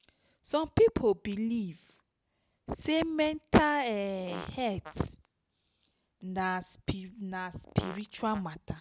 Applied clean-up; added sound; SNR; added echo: none; Fart; 17 dB; none.